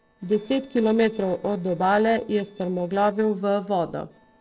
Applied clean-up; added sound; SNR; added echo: neural separator model SepFormer DNS4.